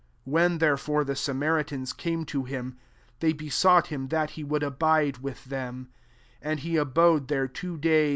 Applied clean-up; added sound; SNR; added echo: none; none; none; none.